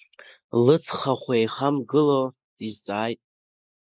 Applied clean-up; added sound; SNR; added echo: neural mask model Resemble Enhance denoiser.